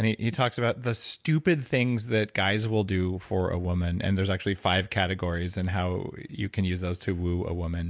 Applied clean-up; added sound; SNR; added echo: none; none; none; none.